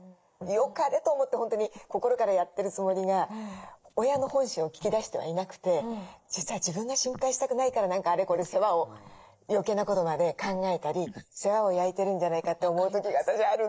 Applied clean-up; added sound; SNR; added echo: neural mask model Resemble Enhance denoiser.